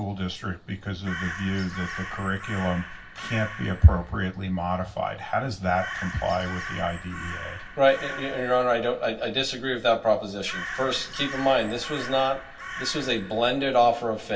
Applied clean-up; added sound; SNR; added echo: none; Crow; 13 dB; reverberation time 0.2 s.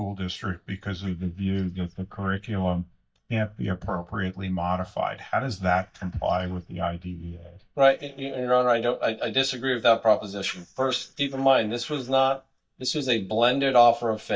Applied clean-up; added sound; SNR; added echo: neural mask model DeepFilterNet 3.